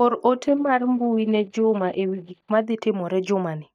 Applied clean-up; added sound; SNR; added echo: neural mask model DeepFilterNet 3.